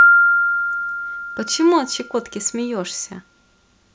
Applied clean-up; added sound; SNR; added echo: none; Piano; -4 dB; none.